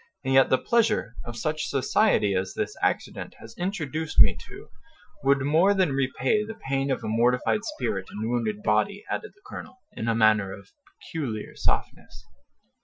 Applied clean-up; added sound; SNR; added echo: classical method Wiener filter.